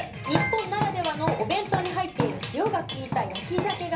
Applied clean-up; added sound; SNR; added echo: none; Drum kit; 4 dB; reverberation time 0.3 s.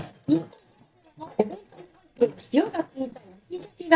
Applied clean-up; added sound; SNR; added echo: neural mask model DeepFilterNet 3.